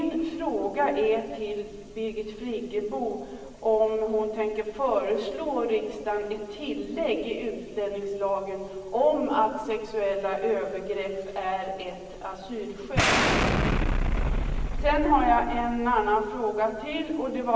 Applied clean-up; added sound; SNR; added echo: none; Explosion; -2 dB; reverberation time 1.3 s.